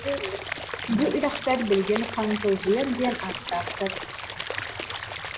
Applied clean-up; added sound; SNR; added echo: none; Stream / Liquid; 6 dB; reverberation time 0.8 s.